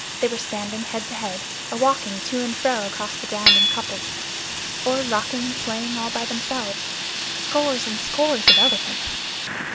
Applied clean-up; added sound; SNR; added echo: none; Fire + Hammer / Chink, clink; -2 dB; none.